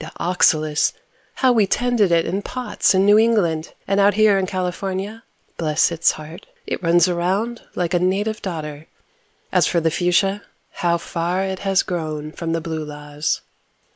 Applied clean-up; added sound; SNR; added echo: none; none; none; none.